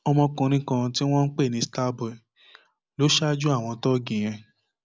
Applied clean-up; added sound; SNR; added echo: none; none; none; none.